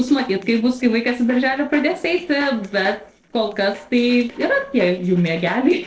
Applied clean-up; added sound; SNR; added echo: neural separator model SepFormer DNS4.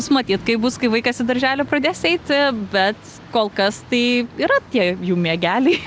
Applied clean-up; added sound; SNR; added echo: none; none; none; none.